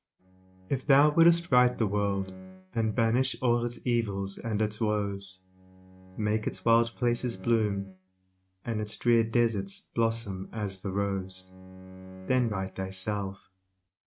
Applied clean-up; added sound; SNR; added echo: neural mask model RNNoise.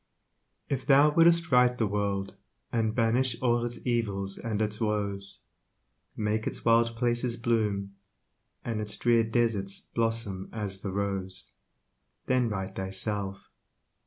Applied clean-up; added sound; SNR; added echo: none; none; none; none.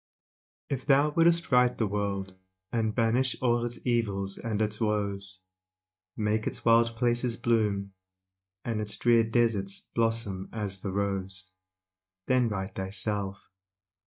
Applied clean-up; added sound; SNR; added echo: neural mask model DeepFilterNet 3.